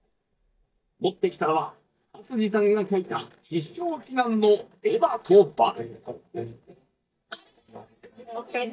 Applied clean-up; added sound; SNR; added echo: neural mask model DeepFilterNet 3.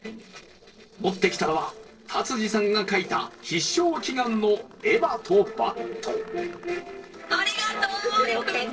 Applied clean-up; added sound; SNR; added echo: neural separator model SepFormer DNS4.